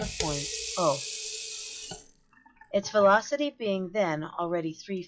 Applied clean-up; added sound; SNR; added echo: classical method log-MMSE.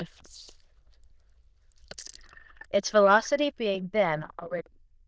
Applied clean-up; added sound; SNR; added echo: neural diffusion model UNIVERSE++.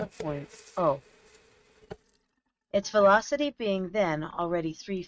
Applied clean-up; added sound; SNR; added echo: neural mask model RNNoise.